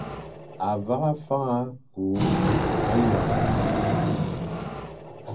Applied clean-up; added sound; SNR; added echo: none; Wild animals; -3 dB; reverberation time 0.4 s.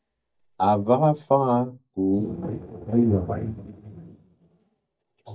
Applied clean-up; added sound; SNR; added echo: neural mask model DeepFilterNet 3.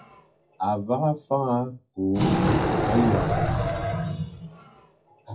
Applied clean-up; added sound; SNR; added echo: classical method WPE with log-MMSE.